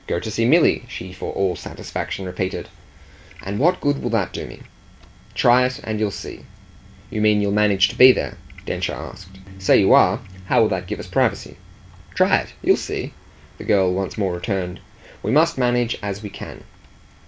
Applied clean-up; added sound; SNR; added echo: none; none; none; none.